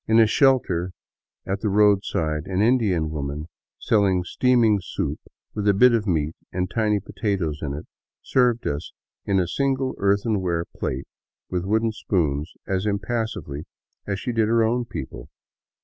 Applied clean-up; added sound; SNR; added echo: none; none; none; none.